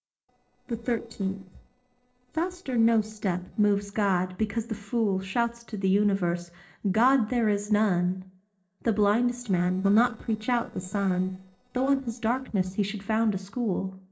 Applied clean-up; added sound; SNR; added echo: neural separator model SepFormer DNS4.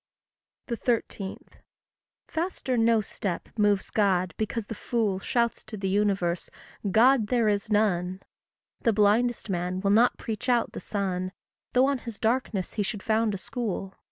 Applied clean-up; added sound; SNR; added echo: none; none; none; none.